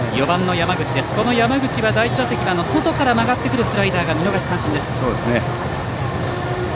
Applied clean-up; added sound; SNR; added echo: none; Boiling; 8 dB; none.